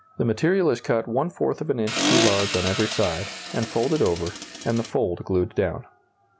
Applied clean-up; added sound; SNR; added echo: none; Accelerating, revving, vroom; 3 dB; none.